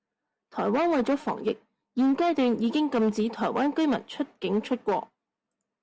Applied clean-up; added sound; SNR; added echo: none; none; none; none.